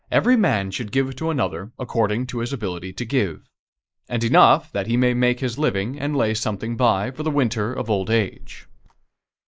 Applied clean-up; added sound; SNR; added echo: neural mask model Resemble Enhance denoiser.